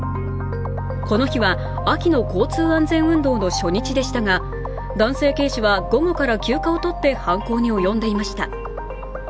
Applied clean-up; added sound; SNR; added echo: none; Piano; 7 dB; none.